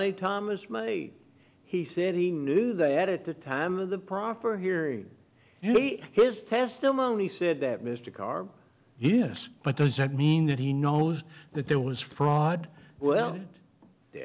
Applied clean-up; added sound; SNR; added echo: none; none; none; none.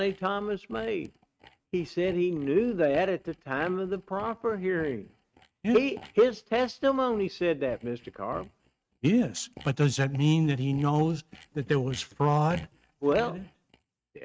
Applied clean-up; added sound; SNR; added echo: neural mask model RNNoise.